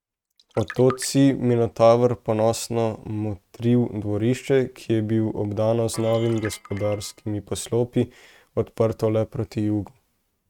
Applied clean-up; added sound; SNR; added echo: neural mask model RNNoise.